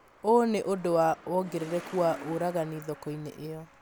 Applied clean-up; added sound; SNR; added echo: none; Truck; 19 dB; none.